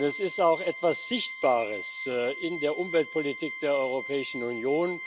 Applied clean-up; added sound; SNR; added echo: none; Organ; 9 dB; none.